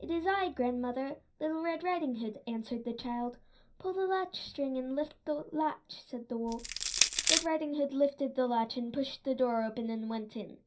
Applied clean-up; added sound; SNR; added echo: none; Crushing; -3 dB; reverberation time 0.3 s.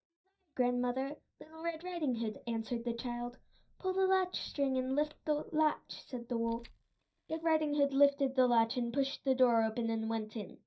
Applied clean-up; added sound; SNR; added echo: neural mask model DeepFilterNet 3.